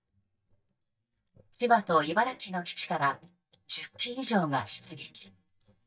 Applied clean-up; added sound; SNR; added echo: neural mask model DeepFilterNet 3.